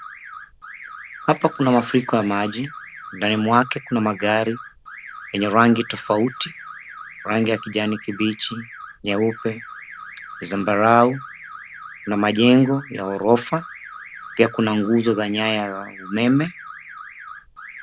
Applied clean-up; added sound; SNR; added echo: none; Alarm / Car; 16 dB; none.